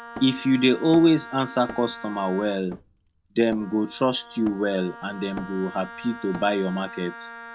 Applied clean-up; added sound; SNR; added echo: none; Hammer + Wind instrument, woodwind instrument; 15 dB; none.